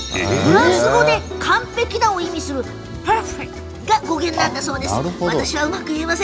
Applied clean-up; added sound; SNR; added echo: none; none; none; none.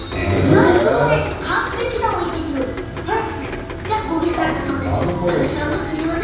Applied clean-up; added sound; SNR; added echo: none; Rain; 11 dB; reverberation time 0.9 s.